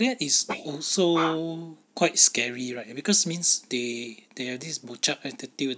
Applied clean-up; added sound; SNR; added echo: neural mask model Resemble Enhance denoiser.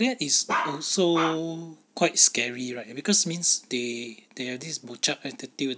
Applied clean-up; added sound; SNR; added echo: none; Bark; 3 dB; none.